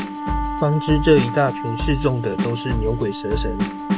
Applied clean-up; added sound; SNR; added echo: none; Drum kit + Wind instrument, woodwind instrument; 3 dB; none.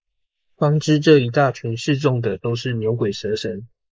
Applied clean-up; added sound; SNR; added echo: neural mask model Resemble Enhance denoiser.